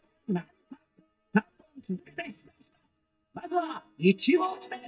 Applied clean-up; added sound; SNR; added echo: neural mask model DeepFilterNet 3.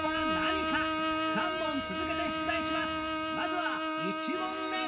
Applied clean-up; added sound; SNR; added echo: none; Bowed string instrument; -4 dB; reverberation time 1.9 s.